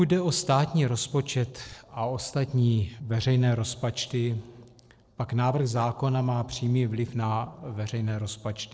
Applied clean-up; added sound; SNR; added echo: neural separator model SepFormer DNS4.